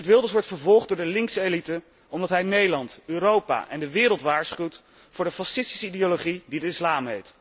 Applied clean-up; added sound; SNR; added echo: none; none; none; none.